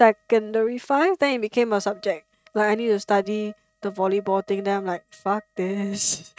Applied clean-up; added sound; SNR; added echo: neural mask model RNNoise.